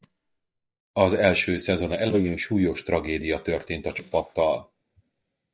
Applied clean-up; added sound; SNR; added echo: neural mask model DeepFilterNet 3.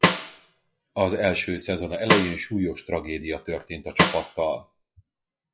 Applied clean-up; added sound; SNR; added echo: classical method log-MMSE.